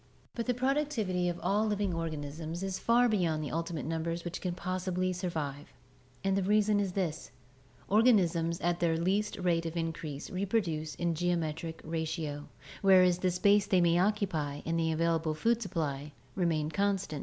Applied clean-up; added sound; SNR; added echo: none; none; none; none.